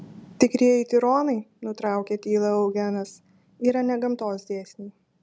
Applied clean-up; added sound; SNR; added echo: none; none; none; none.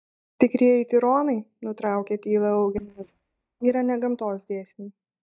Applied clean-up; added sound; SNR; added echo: neural mask model DeepFilterNet 3.